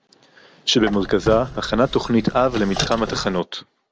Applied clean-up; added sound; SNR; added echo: none; Squeak; 10 dB; none.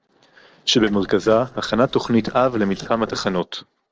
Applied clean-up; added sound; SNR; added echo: neural separator model SepFormer DNS4.